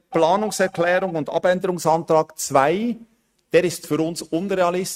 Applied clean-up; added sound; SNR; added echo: neural mask model RNNoise.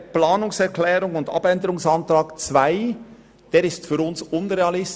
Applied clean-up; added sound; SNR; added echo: none; none; none; none.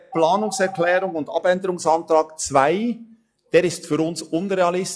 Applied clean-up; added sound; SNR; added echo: classical method log-MMSE.